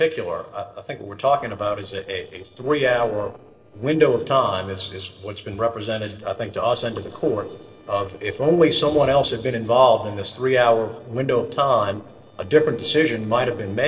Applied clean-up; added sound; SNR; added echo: neural separator model SepFormer DNS4.